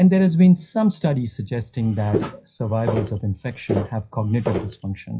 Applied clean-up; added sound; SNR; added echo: classical method WPE with log-MMSE.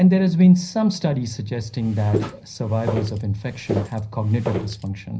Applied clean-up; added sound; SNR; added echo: none; Walk, footsteps; 10 dB; reverberation time 0.5 s.